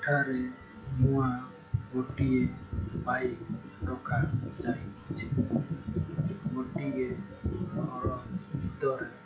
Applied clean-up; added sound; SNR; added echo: classical method log-MMSE.